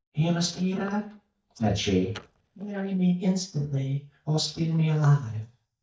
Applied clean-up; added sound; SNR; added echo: neural mask model DeepFilterNet 3.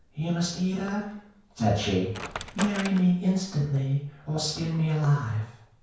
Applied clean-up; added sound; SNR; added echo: none; Wood; 16 dB; reverberation time 0.5 s.